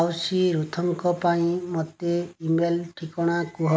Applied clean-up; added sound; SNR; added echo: none; none; none; none.